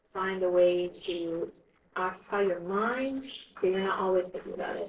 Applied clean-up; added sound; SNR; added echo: neural separator model SepFormer DNS4.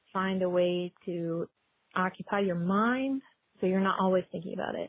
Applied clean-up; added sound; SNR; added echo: none; none; none; none.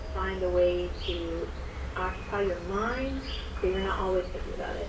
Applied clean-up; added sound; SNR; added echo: none; Insect; 4 dB; reverberation time 0.3 s.